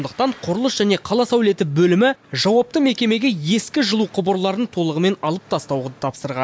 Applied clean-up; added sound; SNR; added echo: none; none; none; none.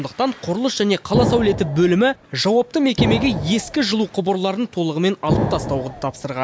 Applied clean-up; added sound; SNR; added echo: none; Explosion; 6 dB; none.